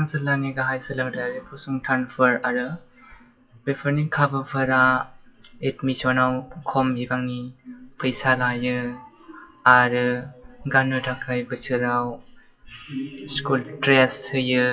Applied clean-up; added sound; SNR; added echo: classical method WPE with log-MMSE.